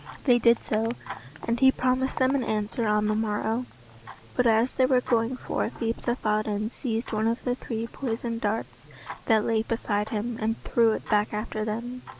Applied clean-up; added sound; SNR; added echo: none; Tick-tock; 18 dB; none.